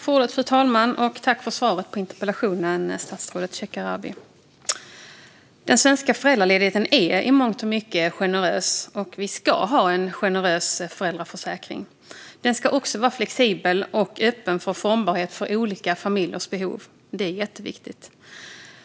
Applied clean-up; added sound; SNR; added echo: none; none; none; none.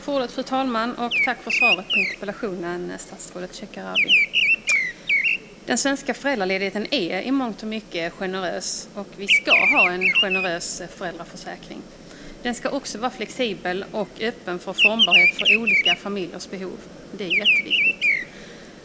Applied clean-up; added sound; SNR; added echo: none; Bird vocalization, bird call, bird song; -4 dB; none.